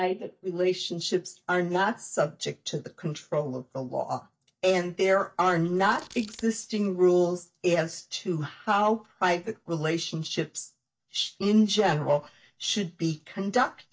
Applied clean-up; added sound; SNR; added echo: neural mask model DeepFilterNet 3.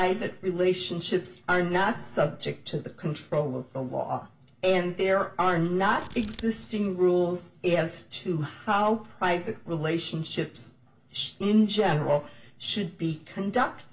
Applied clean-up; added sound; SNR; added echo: none; Scissors; 16 dB; reverberation time 0.2 s.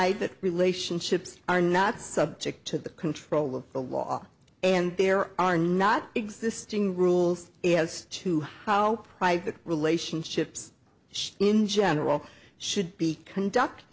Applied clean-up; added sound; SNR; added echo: none; none; none; none.